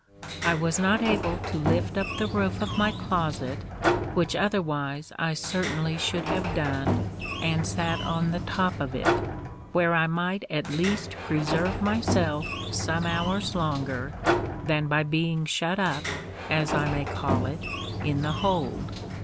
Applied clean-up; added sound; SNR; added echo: none; Sliding door; 3 dB; none.